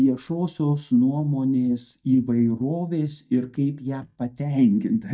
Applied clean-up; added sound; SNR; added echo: neural mask model DeepFilterNet 3.